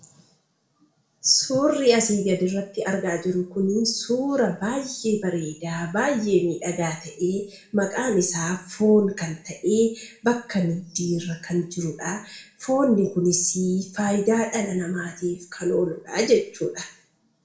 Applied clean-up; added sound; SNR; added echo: none; none; none; reverberation time 0.4 s.